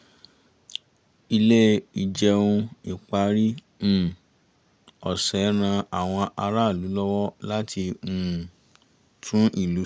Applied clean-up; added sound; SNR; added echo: none; none; none; none.